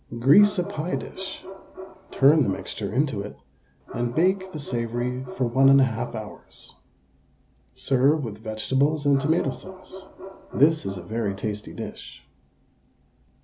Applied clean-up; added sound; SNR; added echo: none; Bark; 15 dB; none.